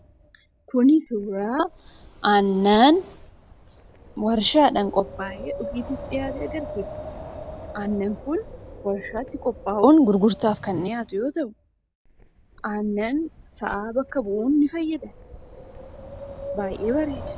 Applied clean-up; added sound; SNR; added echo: none; Wind; 15 dB; none.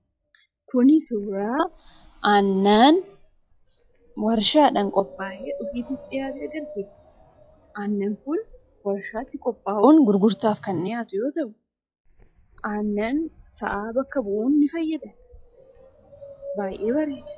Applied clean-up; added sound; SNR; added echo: classical method log-MMSE.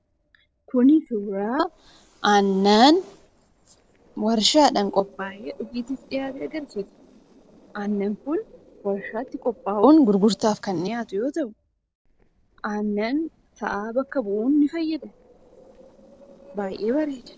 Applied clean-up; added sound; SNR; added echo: neural separator model SepFormer DNS4.